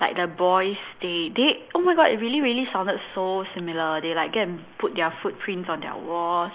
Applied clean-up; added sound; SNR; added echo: neural mask model Resemble Enhance denoiser.